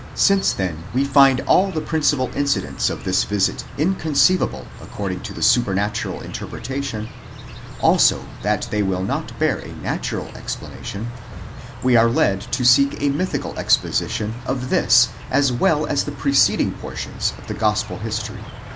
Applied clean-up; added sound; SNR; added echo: none; Insect; 13 dB; none.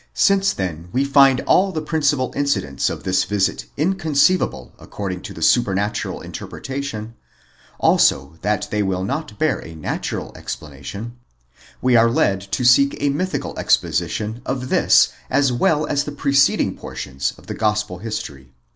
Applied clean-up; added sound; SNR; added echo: none; none; none; none.